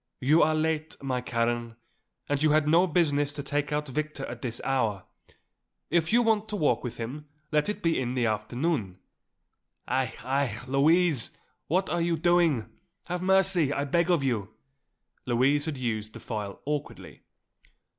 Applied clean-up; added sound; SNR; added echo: none; none; none; none.